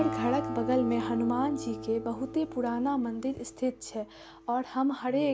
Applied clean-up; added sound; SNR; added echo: none; Acoustic guitar; 8 dB; none.